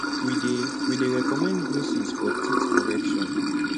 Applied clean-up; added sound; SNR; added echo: none; Sink (filling or washing) / Water; -5 dB; none.